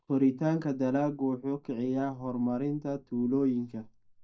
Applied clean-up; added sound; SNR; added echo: neural mask model DeepFilterNet 3.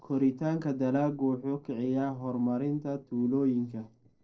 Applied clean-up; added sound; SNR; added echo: neural separator model SepFormer DNS4.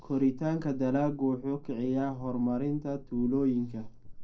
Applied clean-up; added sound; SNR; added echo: none; Thunder / Wind / Bird vocalization, bird call, bird song; 14 dB; reverberation time 0.2 s.